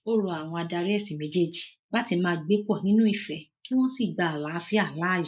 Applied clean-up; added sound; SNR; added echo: neural mask model Resemble Enhance denoiser.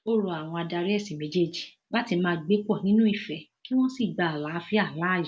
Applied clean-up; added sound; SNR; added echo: none; none; none; none.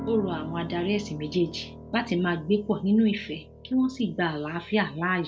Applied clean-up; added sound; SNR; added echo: none; Piano; 14 dB; none.